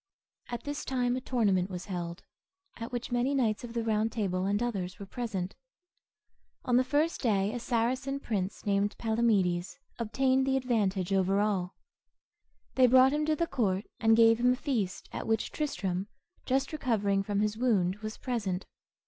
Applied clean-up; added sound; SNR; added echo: none; none; none; none.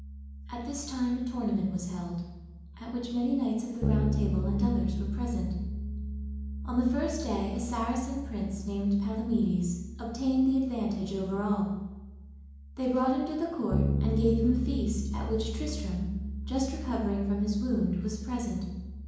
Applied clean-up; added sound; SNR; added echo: none; Bass guitar; 4 dB; reverberation time 1.0 s.